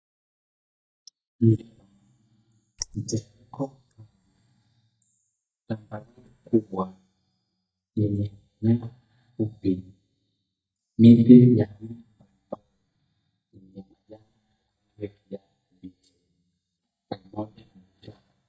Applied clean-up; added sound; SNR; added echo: neural mask model DeepFilterNet 3.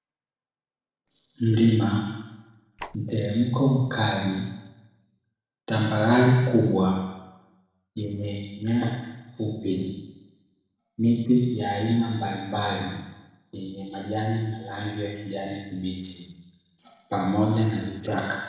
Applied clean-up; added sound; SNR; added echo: neural separator model SepFormer DNS4.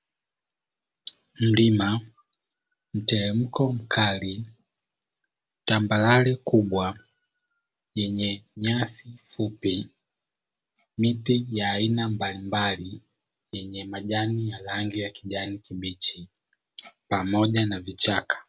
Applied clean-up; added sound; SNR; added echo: none; none; none; none.